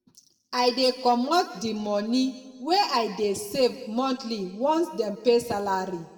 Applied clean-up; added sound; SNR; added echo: none; none; none; reverberation time 1.3 s.